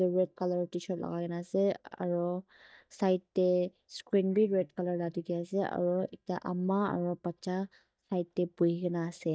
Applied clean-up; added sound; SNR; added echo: neural mask model DeepFilterNet 3.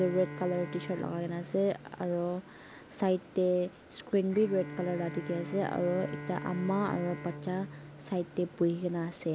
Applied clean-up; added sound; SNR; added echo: none; Bowed string instrument; 12 dB; none.